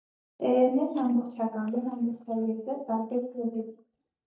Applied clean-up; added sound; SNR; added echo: neural mask model DeepFilterNet 3.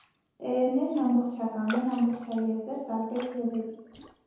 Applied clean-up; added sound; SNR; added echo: none; Raindrop; 17 dB; reverberation time 0.9 s.